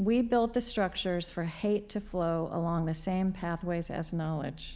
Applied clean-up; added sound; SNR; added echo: none; Engine / Car; 18 dB; none.